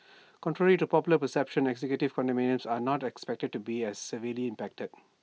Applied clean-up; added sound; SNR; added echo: none; none; none; none.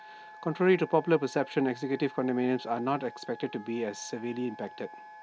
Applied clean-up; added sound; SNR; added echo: none; Wind instrument, woodwind instrument; 18 dB; none.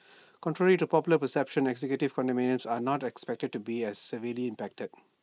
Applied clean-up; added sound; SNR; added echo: neural mask model Resemble Enhance denoiser.